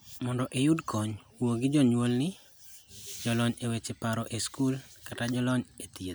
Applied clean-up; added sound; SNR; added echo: none; none; none; none.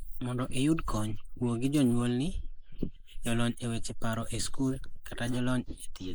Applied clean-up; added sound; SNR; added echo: neural mask model Resemble Enhance denoiser.